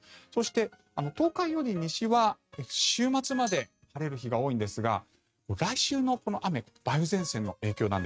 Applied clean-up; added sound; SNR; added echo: neural mask model RNNoise.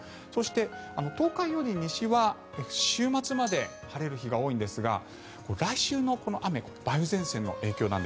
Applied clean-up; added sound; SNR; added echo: none; Tambourine; 15 dB; none.